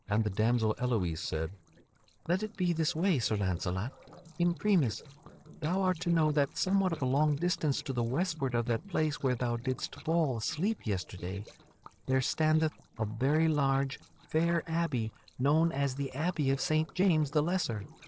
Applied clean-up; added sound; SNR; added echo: neural separator model SepFormer DNS4.